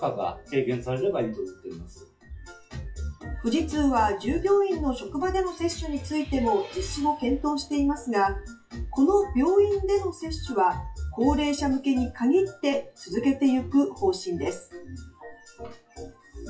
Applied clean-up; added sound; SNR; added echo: classical method WPE with log-MMSE.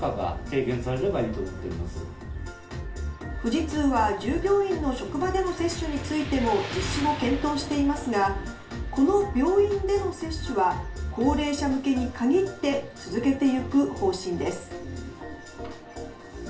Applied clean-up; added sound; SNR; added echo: none; Motorcycle; 18 dB; reverberation time 0.4 s.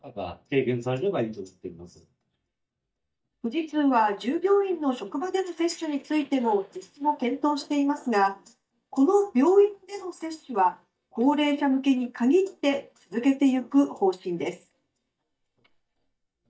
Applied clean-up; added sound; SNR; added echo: neural mask model DeepFilterNet 3.